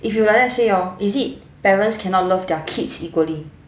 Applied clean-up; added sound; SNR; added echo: none; none; none; none.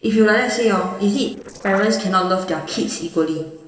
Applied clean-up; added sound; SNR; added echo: neural separator model SepFormer DNS4.